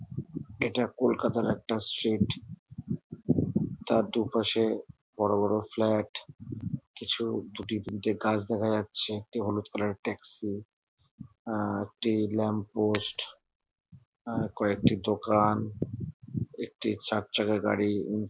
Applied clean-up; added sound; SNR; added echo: none; Shatter; 15 dB; none.